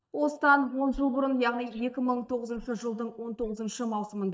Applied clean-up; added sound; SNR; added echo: neural mask model DeepFilterNet 3.